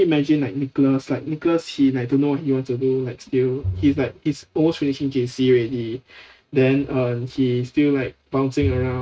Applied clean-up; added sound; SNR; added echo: neural mask model RNNoise.